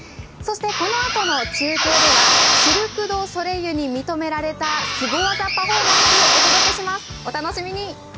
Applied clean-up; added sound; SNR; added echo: none; Drill; -4 dB; none.